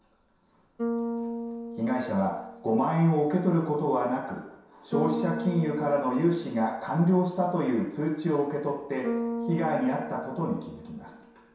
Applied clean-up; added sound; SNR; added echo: none; Bass guitar; 9 dB; reverberation time 0.7 s.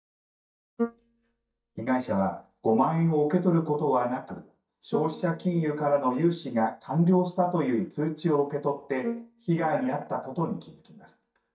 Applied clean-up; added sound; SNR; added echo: neural mask model DeepFilterNet 3.